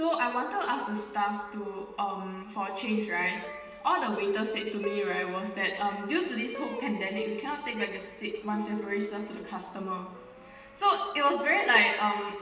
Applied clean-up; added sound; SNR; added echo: none; Plucked string instrument; 17 dB; reverberation time 1.2 s.